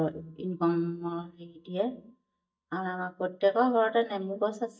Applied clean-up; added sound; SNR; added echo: neural mask model DeepFilterNet 3.